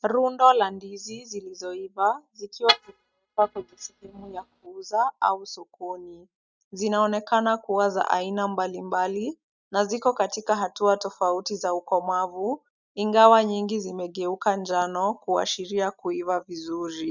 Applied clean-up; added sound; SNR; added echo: neural mask model RNNoise.